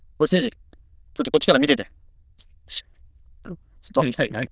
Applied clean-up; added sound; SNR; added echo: neural diffusion model UNIVERSE++.